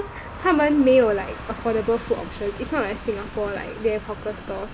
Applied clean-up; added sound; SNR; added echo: none; Train; 13 dB; none.